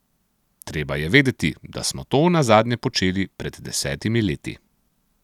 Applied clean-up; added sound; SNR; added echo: none; none; none; none.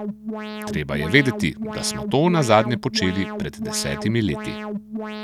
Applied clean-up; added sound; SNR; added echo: none; Alarm; 7 dB; none.